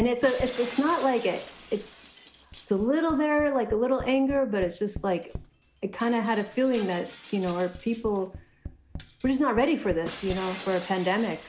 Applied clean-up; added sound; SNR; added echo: none; Shatter + Tap; 15 dB; none.